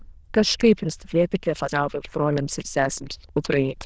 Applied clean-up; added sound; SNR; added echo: neural diffusion model UNIVERSE++.